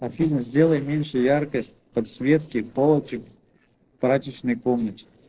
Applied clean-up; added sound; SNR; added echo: neural separator model SepFormer DNS4.